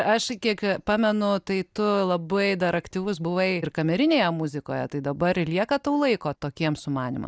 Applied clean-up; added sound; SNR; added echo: none; none; none; none.